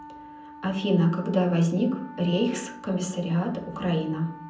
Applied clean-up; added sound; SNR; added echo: none; Wind instrument, woodwind instrument; 18 dB; reverberation time 0.6 s.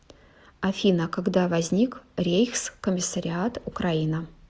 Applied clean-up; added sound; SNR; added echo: none; none; none; none.